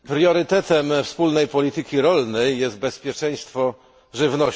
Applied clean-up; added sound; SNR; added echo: none; none; none; none.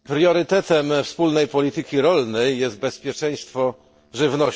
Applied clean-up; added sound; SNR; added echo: neural separator model SepFormer DNS4.